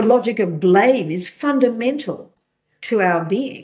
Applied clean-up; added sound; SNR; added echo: neural mask model DeepFilterNet 3.